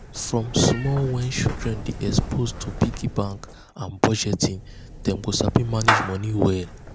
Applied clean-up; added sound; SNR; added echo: none; Meow / Clapping; 7 dB; none.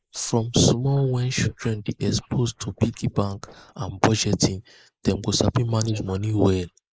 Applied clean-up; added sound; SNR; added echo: neural mask model Resemble Enhance denoiser.